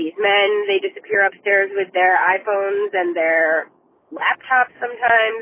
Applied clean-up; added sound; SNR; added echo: none; none; none; none.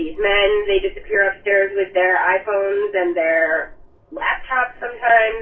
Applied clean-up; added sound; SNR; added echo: none; Wind; 18 dB; reverberation time 0.3 s.